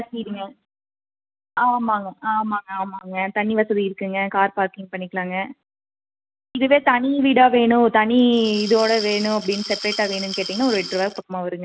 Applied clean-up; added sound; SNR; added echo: none; Glass; 11 dB; none.